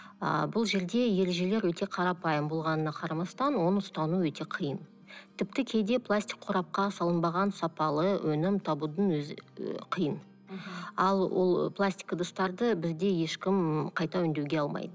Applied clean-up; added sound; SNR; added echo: none; none; none; none.